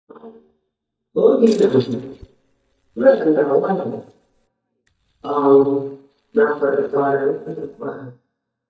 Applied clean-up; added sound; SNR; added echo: neural mask model DeepFilterNet 3.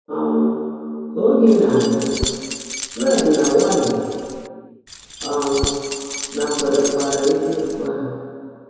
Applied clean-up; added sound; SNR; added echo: none; Keys jangling; 9 dB; reverberation time 2.2 s.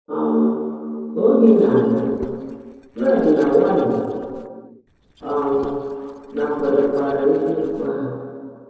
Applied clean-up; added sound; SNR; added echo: neural separator model SepFormer DNS4.